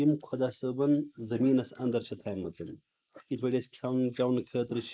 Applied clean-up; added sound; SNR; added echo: neural mask model Resemble Enhance denoiser.